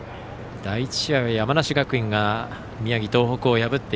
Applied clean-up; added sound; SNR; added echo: none; Fixed-wing aircraft, airplane + Engine; 17 dB; none.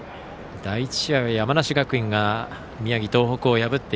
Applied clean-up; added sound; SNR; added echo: none; none; none; none.